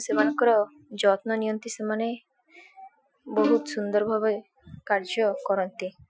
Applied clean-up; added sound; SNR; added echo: classical method Wiener filter.